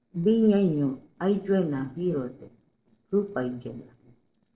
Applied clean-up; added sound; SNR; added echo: neural separator model SepFormer DNS4.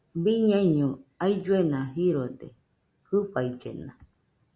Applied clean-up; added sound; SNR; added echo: none; none; none; none.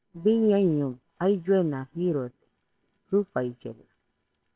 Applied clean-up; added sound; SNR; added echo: neural separator model SepFormer WHAMR!.